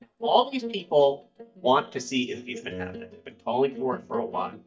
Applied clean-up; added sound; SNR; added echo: neural mask model DeepFilterNet 3.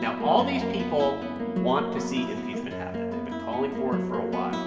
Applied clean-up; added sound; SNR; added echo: none; Plucked string instrument; 1 dB; reverberation time 2.1 s.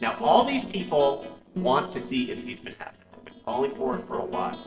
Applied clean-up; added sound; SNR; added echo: neural separator model SepFormer DNS4.